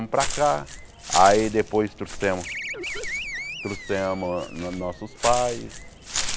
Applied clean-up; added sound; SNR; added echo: none; Animal + Walk, footsteps / Bird; 7 dB; none.